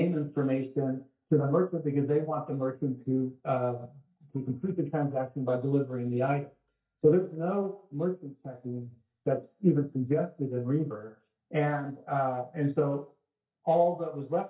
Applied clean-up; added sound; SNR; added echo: neural mask model DeepFilterNet 3.